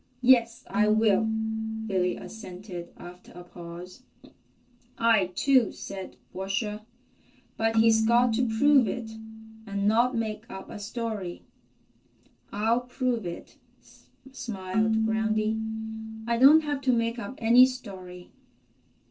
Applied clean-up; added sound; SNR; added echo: neural separator model SepFormer DNS4.